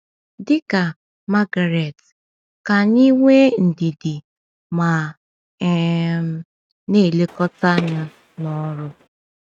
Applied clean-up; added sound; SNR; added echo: neural mask model RNNoise.